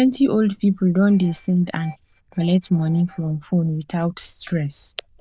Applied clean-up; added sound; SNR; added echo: neural diffusion model UNIVERSE++.